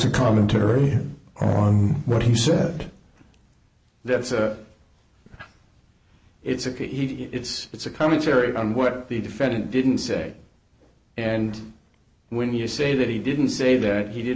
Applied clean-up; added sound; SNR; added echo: none; none; none; none.